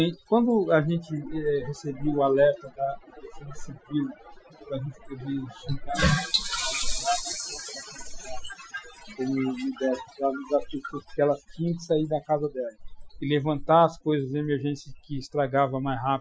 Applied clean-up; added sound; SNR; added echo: classical method Wiener filter.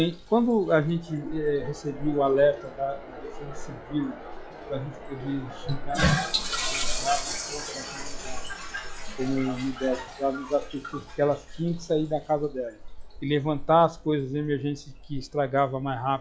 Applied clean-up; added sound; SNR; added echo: classical method log-MMSE.